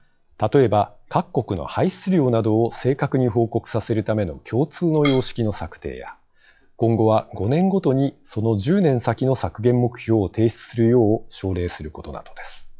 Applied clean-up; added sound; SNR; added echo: classical method log-MMSE.